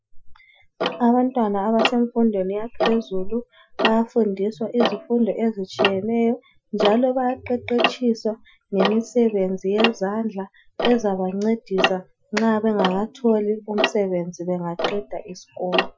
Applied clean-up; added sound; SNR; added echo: classical method Wiener filter.